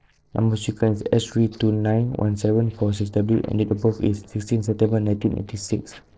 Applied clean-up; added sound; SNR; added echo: neural separator model SepFormer DNS4.